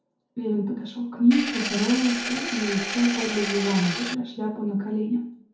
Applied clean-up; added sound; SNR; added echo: none; Engine; 5 dB; reverberation time 0.6 s.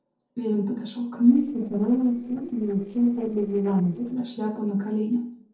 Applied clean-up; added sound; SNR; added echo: neural separator model SepFormer DNS4.